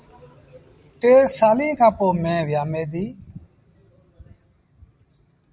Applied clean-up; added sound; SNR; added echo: none; none; none; none.